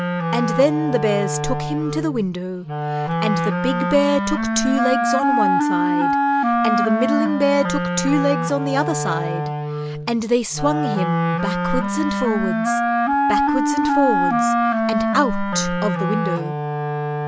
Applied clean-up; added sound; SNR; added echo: none; Wind instrument, woodwind instrument; -2 dB; none.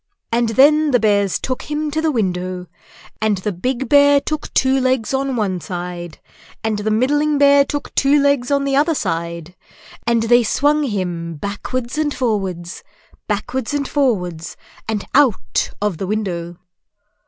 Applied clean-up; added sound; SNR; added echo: none; none; none; none.